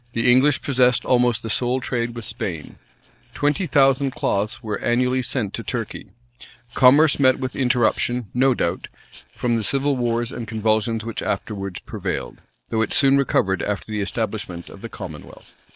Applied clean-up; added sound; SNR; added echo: neural separator model SepFormer DNS4.